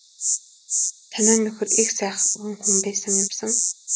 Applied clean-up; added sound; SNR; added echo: none; Insect; -4 dB; none.